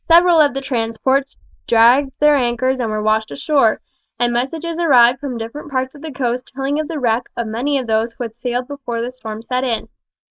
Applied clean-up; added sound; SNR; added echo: neural mask model Resemble Enhance denoiser.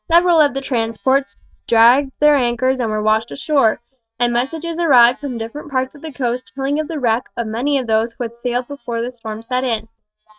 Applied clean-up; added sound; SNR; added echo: neural mask model DeepFilterNet 3.